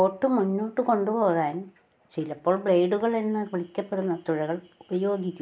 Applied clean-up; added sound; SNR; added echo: none; none; none; none.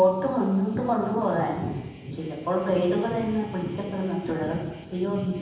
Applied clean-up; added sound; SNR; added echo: none; Thunder; 11 dB; reverberation time 1.1 s.